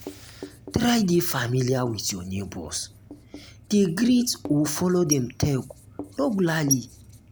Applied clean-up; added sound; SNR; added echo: none; Writing; 13 dB; none.